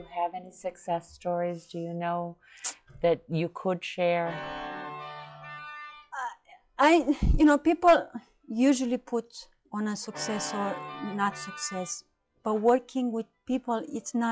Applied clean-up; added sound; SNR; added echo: classical method log-MMSE.